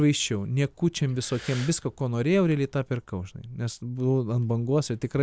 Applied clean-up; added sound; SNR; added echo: none; Breathing; 17 dB; none.